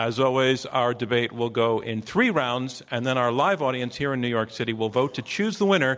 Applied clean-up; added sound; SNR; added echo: none; none; none; none.